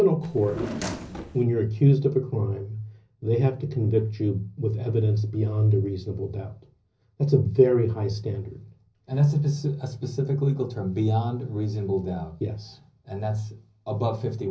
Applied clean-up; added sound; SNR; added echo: none; Drawer open or close; 8 dB; reverberation time 0.5 s.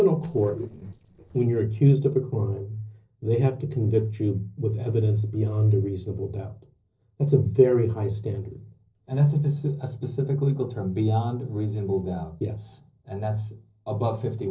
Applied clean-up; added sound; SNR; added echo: neural separator model SepFormer DNS4.